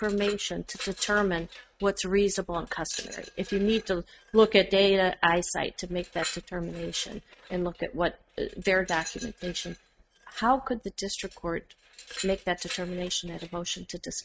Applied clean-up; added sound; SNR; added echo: neural mask model RNNoise.